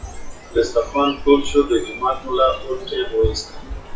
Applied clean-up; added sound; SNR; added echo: classical method WPE with log-MMSE.